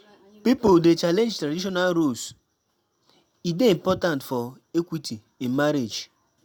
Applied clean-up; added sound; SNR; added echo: none; none; none; none.